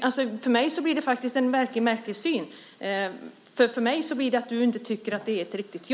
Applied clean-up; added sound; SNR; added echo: none; none; none; none.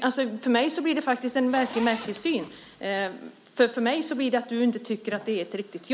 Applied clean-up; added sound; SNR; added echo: none; Zipper (clothing); 15 dB; none.